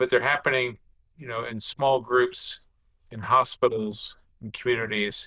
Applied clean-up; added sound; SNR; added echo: neural diffusion model UNIVERSE++.